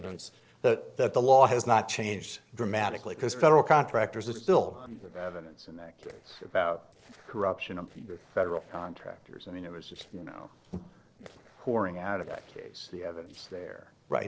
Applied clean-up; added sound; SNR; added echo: neural separator model SepFormer DNS4.